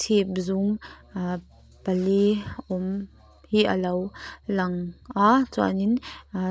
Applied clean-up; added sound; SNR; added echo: none; none; none; none.